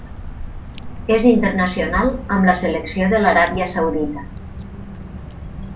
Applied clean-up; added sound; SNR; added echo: none; Drip / Water; 10 dB; reverberation time 0.3 s.